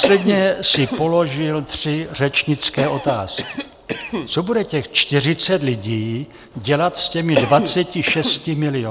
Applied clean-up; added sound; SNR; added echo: none; Cough; 9 dB; none.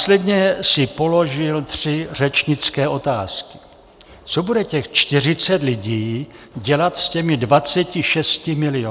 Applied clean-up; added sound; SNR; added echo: none; none; none; none.